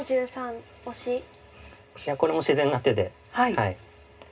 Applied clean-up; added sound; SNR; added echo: none; none; none; reverberation time 0.2 s.